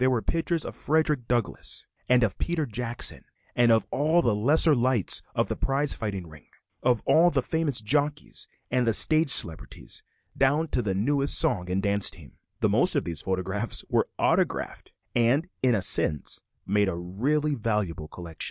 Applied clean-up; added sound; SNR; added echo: none; none; none; none.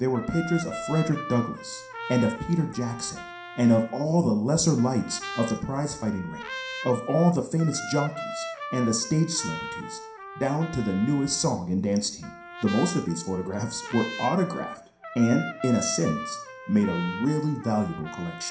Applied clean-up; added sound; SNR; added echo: none; Trumpet; 12 dB; reverberation time 0.5 s.